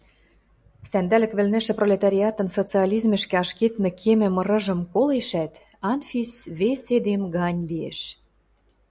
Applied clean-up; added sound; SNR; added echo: none; none; none; none.